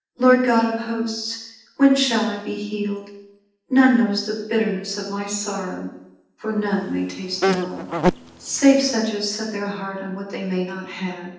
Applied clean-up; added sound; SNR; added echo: neural separator model SepFormer DNS4.